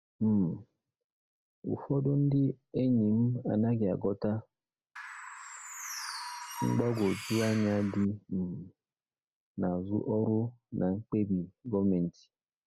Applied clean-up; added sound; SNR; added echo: none; Bird; 10 dB; none.